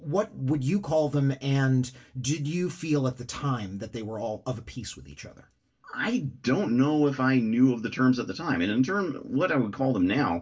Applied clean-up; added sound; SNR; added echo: none; none; none; reverberation time 0.2 s.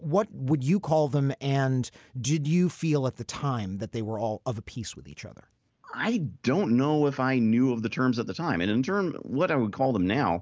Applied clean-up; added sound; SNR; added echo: none; none; none; none.